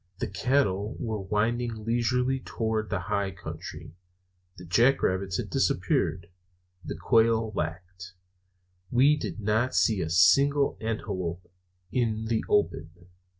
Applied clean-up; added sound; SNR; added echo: none; none; none; none.